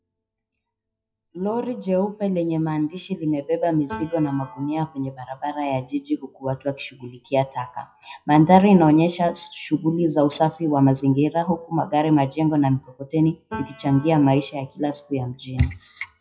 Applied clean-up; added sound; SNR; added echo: classical method WPE with log-MMSE.